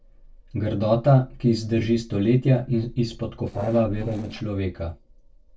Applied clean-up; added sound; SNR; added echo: neural separator model SepFormer DNS4.